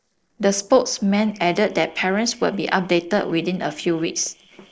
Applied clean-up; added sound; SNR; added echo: neural separator model SepFormer DNS4.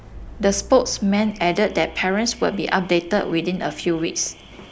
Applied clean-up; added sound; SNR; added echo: none; Alarm / Car; 19 dB; none.